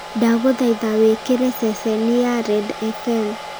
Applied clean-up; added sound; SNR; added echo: none; Domestic sounds, home sounds; 13 dB; none.